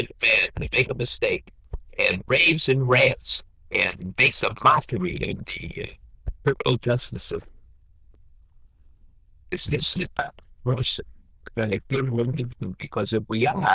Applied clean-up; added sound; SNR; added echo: neural diffusion model UNIVERSE++.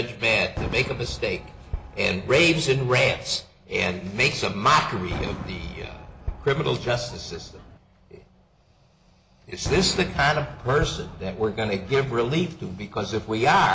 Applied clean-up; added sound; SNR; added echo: none; Fireworks; 13 dB; none.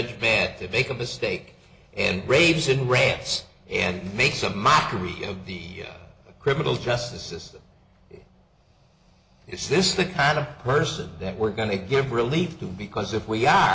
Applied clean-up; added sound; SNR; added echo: none; none; none; none.